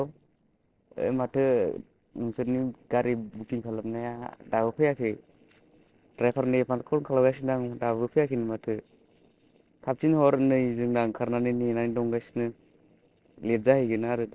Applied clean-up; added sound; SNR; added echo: neural separator model SepFormer DNS4.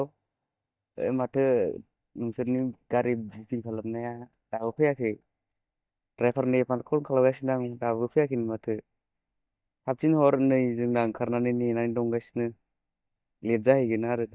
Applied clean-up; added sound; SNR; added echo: neural mask model DeepFilterNet 3.